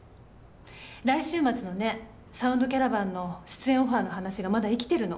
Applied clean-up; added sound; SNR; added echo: none; none; none; none.